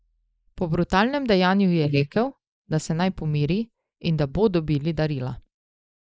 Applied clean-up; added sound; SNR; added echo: neural mask model Resemble Enhance denoiser.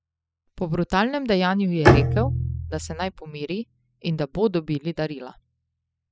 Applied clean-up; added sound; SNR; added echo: classical method spectral subtraction.